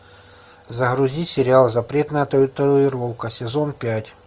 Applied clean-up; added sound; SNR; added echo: none; none; none; none.